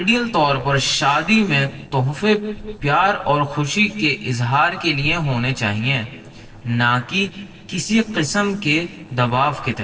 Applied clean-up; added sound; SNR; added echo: neural separator model SepFormer DNS4.